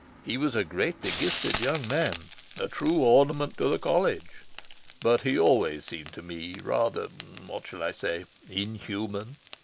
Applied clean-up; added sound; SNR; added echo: none; Frying (food); 11 dB; none.